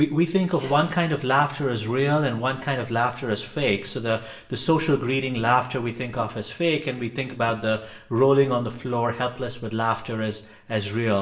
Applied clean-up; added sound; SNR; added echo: none; Whoosh, swoosh, swish; 19 dB; reverberation time 0.6 s.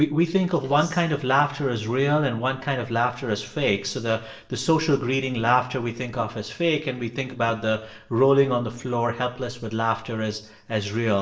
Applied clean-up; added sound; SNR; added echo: neural separator model SepFormer DNS4.